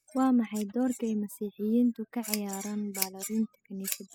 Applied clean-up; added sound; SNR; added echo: classical method spectral subtraction.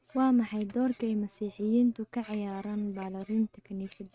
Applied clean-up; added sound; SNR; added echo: neural mask model RNNoise.